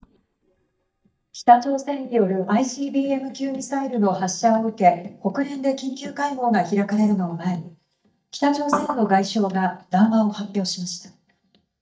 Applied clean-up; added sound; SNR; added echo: neural mask model DeepFilterNet 3.